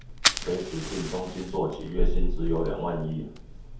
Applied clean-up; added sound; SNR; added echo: none; Fire; -4 dB; reverberation time 0.6 s.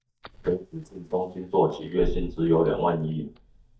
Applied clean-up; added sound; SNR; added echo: neural mask model DeepFilterNet 3.